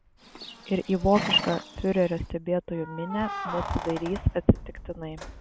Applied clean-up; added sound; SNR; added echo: none; Keys jangling + Livestock, farm animals, working animals; 10 dB; none.